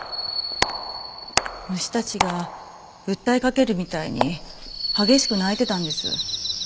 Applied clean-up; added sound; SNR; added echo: none; none; none; none.